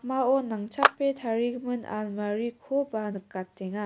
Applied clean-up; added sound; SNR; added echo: none; Clapping; 1 dB; none.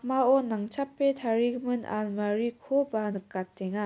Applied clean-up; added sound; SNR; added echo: none; none; none; none.